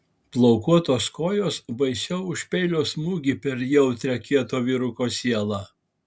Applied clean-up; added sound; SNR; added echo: none; none; none; none.